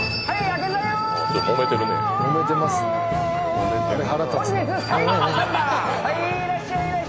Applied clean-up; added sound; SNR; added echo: none; none; none; none.